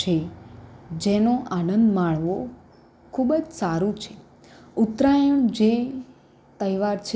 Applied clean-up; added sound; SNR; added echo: none; none; none; none.